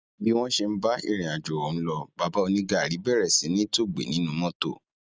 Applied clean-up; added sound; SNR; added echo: none; none; none; none.